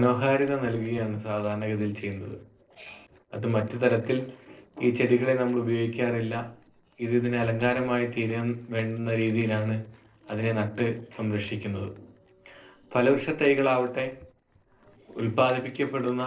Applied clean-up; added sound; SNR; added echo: neural separator model SepFormer DNS4.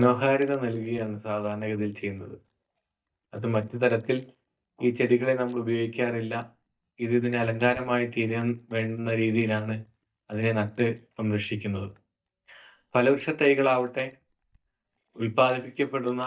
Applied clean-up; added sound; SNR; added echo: neural mask model DeepFilterNet 3.